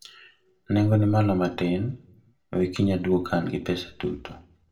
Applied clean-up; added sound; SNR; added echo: none; none; none; reverberation time 0.3 s.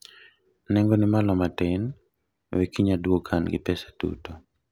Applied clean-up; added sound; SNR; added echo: none; none; none; none.